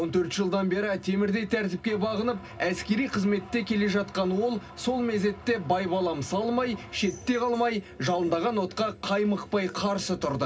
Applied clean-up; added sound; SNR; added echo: none; none; none; reverberation time 0.4 s.